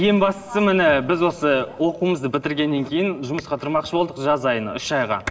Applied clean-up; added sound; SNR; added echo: none; none; none; reverberation time 1.8 s.